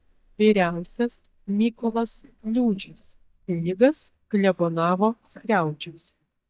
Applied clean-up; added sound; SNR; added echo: neural mask model DeepFilterNet 3.